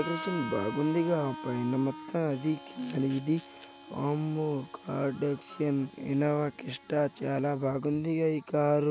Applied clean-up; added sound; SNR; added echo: none; Camera + Harmonica; 15 dB; none.